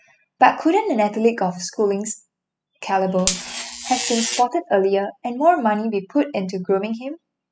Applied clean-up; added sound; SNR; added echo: classical method spectral subtraction.